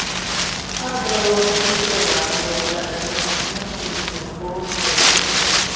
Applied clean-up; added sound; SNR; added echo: none; Wind; -5 dB; reverberation time 2.2 s.